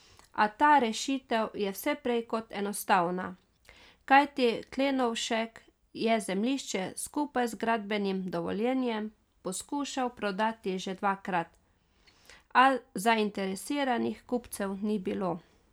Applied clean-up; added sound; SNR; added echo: none; none; none; none.